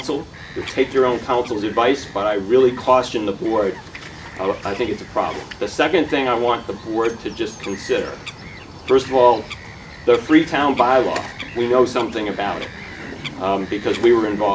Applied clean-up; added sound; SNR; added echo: none; Bird vocalization, bird call, bird song; 16 dB; none.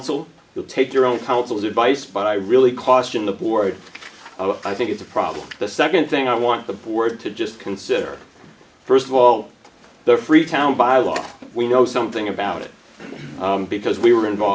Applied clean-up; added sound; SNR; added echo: none; none; none; none.